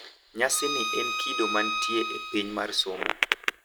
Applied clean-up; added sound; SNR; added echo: none; Bowed string instrument; 3 dB; none.